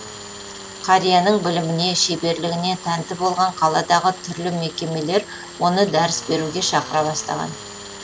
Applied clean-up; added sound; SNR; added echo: none; Tools; 15 dB; none.